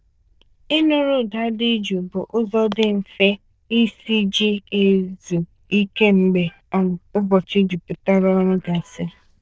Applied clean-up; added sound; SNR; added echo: neural diffusion model UNIVERSE++.